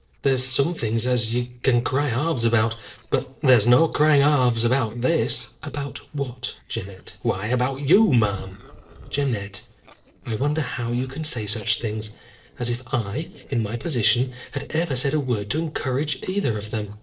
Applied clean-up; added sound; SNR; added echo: neural separator model SepFormer DNS4.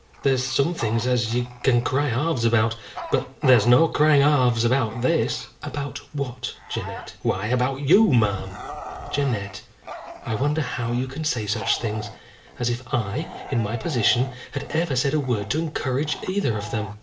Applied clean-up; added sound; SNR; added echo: none; Bark / Growling; 15 dB; reverberation time 0.4 s.